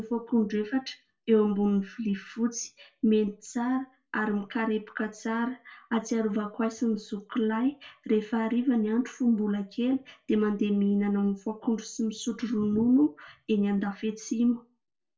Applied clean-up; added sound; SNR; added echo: none; none; none; reverberation time 0.2 s.